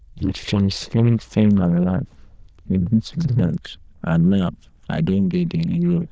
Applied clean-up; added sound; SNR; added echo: neural diffusion model UNIVERSE++.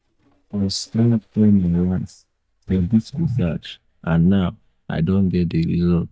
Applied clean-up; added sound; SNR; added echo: neural mask model DeepFilterNet 3.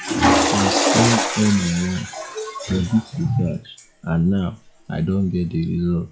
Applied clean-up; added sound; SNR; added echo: classical method log-MMSE.